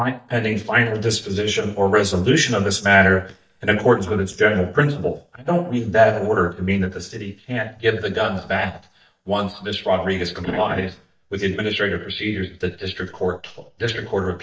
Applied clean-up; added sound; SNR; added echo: neural mask model DeepFilterNet 3.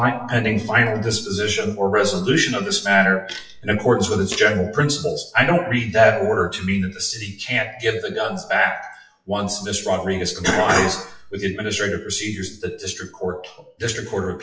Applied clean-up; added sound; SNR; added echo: classical method WPE with log-MMSE.